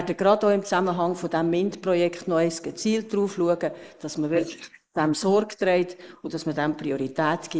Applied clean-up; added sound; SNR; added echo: neural mask model Resemble Enhance denoiser.